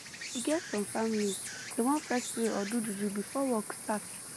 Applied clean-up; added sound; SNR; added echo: none; Insect; -2 dB; none.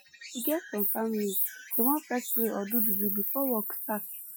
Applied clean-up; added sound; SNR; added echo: classical method Wiener filter.